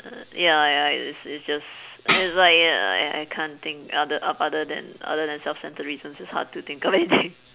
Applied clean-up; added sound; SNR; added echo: none; Tambourine; 4 dB; none.